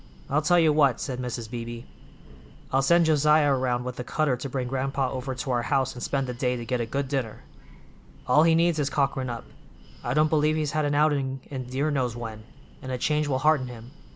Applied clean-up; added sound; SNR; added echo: none; Breathing; 20 dB; none.